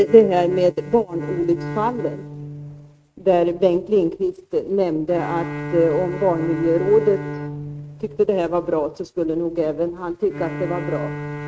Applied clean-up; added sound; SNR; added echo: neural mask model RNNoise.